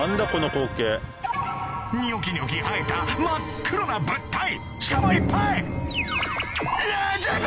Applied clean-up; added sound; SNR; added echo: none; none; none; none.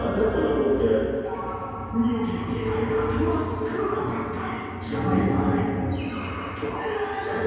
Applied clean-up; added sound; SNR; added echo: none; none; none; reverberation time 2.2 s.